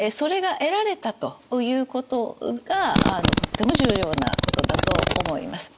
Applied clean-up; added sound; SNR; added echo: none; Fart; -3 dB; none.